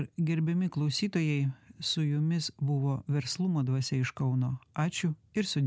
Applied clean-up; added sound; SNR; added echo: none; none; none; none.